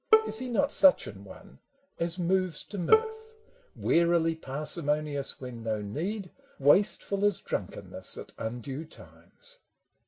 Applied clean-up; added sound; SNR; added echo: none; Bowed string instrument; 1 dB; none.